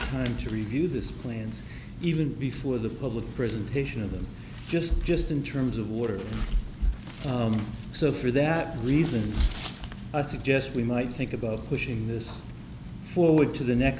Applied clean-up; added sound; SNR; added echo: none; none; none; none.